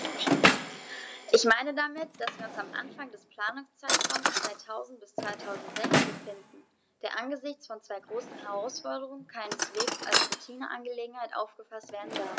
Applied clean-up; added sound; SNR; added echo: none; Drawer open or close; -2 dB; none.